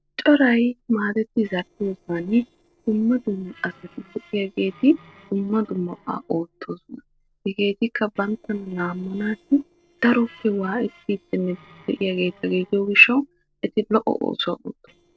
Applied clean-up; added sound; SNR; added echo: neural separator model SepFormer DNS4.